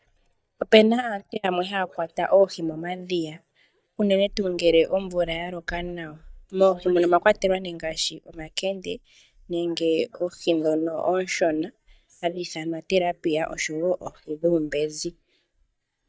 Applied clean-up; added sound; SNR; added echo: neural mask model DeepFilterNet 3.